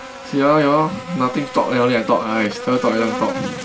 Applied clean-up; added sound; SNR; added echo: none; Buzz; 10 dB; reverberation time 0.2 s.